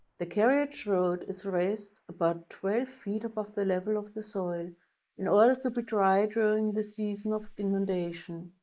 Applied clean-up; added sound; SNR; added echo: neural mask model Resemble Enhance denoiser.